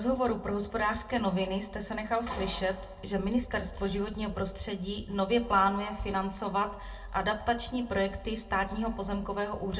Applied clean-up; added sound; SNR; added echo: none; none; none; reverberation time 0.2 s.